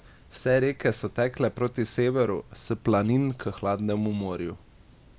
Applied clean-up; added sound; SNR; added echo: none; none; none; none.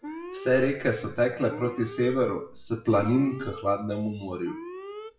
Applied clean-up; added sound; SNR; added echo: classical method WPE with log-MMSE.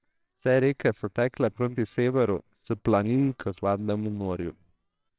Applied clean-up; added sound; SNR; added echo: neural separator model SepFormer WHAMR!.